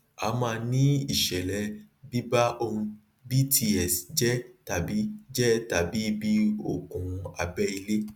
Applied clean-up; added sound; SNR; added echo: none; none; none; none.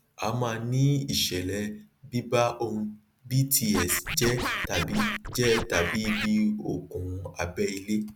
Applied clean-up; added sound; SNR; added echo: none; Scratching (performance technique); 4 dB; none.